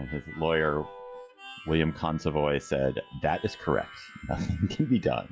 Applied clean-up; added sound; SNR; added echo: classical method log-MMSE.